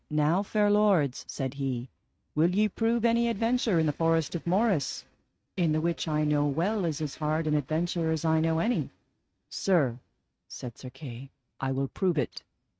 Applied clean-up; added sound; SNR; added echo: neural mask model RNNoise.